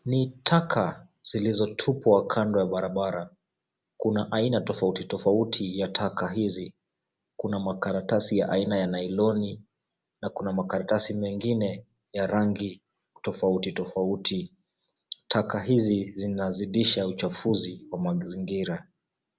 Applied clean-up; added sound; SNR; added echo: none; none; none; none.